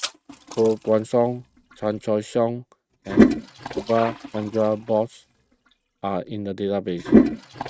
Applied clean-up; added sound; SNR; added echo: neural mask model RNNoise.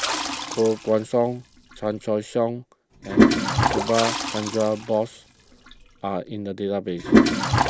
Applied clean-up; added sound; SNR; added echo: none; Toilet flush; -2 dB; none.